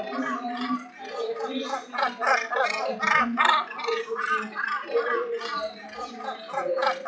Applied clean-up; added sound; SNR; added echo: classical method WPE with log-MMSE.